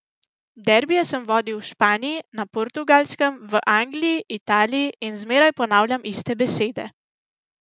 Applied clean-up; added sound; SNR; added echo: none; none; none; none.